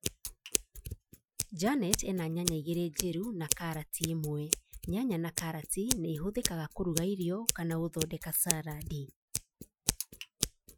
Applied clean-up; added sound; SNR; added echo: classical method Wiener filter.